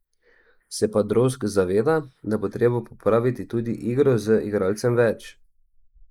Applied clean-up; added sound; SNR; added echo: neural mask model Resemble Enhance denoiser.